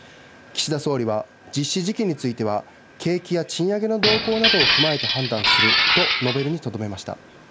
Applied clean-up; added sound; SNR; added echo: none; Glass; -5 dB; none.